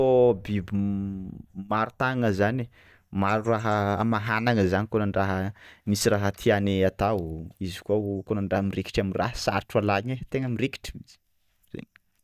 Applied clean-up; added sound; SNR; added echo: neural mask model DeepFilterNet 3.